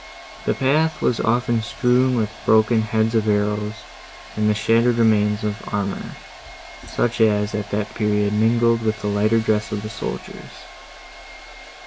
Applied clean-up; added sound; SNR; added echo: none; Domestic sounds, home sounds; 18 dB; none.